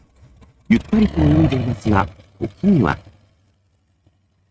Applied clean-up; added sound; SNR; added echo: neural mask model RNNoise.